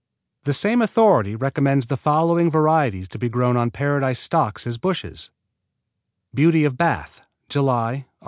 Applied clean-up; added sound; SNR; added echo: none; none; none; none.